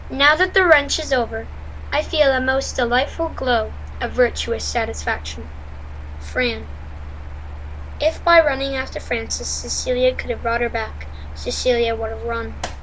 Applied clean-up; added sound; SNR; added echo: none; Mechanical fan; 10 dB; none.